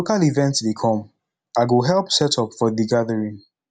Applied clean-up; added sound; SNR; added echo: none; none; none; none.